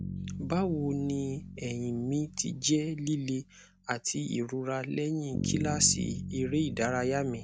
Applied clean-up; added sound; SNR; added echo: none; Bass guitar; 8 dB; none.